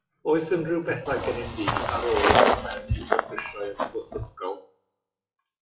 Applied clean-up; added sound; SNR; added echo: classical method WPE with log-MMSE.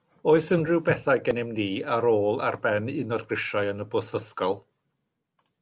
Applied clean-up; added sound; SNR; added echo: none; none; none; none.